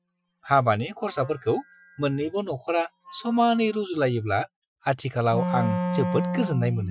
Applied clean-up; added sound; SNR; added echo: classical method Wiener filter.